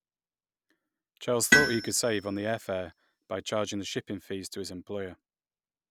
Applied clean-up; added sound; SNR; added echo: none; Tools; -2 dB; none.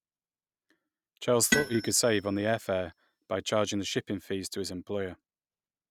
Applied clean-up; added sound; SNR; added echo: neural mask model RNNoise.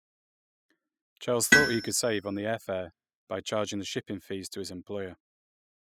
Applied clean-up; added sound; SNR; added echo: classical method spectral subtraction.